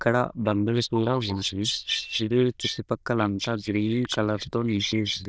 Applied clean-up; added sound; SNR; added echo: neural diffusion model UNIVERSE++.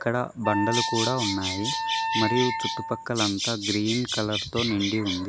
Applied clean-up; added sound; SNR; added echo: none; Bird vocalization, bird call, bird song + Wind instrument, woodwind instrument; 2 dB; none.